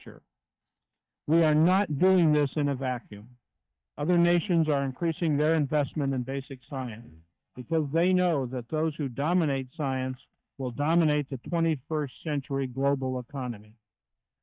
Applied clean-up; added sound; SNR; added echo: neural mask model DeepFilterNet 3.